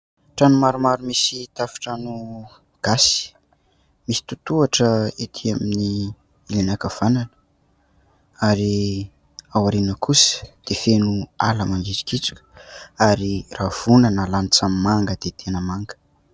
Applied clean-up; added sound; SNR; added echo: none; none; none; none.